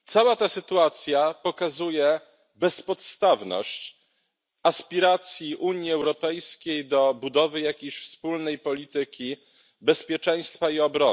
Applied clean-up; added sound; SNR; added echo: none; none; none; none.